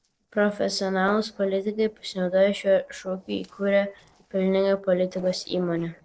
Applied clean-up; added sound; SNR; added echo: neural separator model SepFormer DNS4.